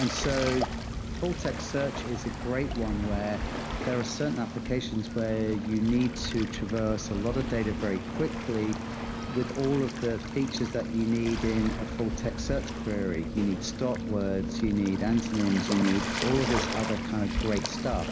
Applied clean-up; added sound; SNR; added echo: none; Waves, surf; 3 dB; reverberation time 1.3 s.